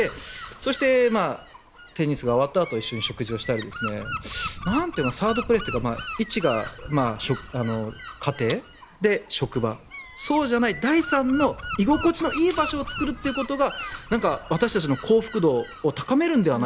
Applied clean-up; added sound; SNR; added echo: none; Gull, seagull / Wind; 12 dB; none.